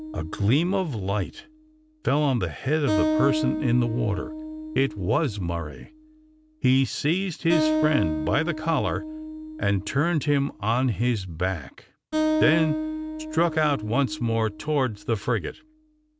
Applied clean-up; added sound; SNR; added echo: none; Acoustic guitar; 5 dB; none.